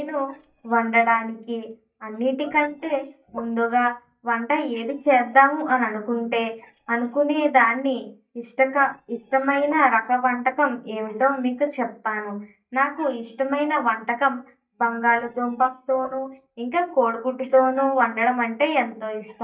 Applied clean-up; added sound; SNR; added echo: neural mask model DeepFilterNet 3.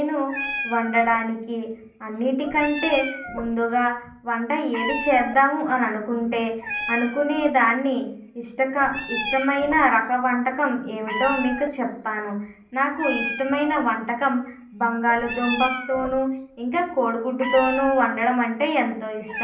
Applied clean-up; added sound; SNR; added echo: none; Meow; 10 dB; reverberation time 0.6 s.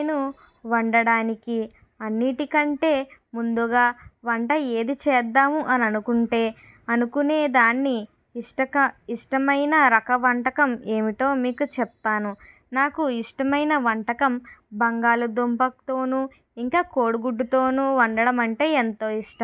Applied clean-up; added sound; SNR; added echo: none; none; none; none.